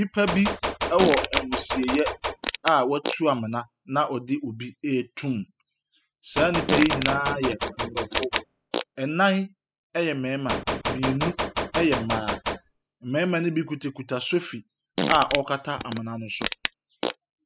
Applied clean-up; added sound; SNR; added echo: classical method spectral subtraction.